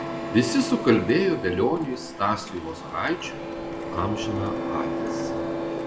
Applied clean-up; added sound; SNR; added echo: none; Printer; 5 dB; reverberation time 1.0 s.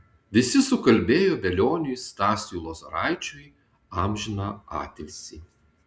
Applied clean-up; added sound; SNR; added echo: none; none; none; none.